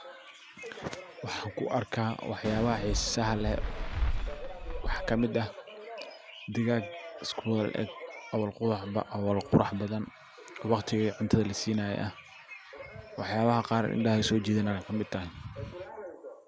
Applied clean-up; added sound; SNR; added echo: none; Fireworks; 1 dB; none.